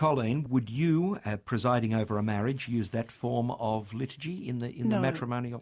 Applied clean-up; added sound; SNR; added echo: none; none; none; none.